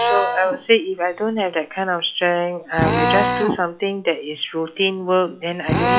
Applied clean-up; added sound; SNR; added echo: classical method log-MMSE.